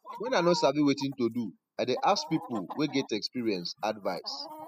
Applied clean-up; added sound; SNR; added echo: classical method spectral subtraction.